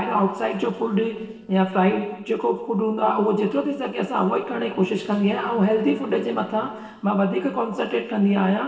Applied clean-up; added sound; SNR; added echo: neural separator model SepFormer DNS4.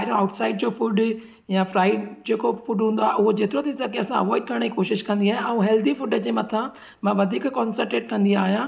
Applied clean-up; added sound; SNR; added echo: none; none; none; none.